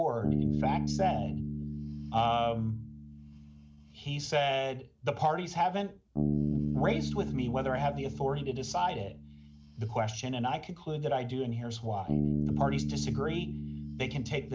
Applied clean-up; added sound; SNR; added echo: none; Bass guitar; 2 dB; none.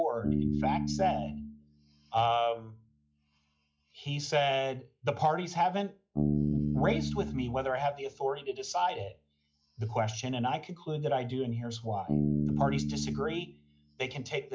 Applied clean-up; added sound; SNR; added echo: classical method log-MMSE.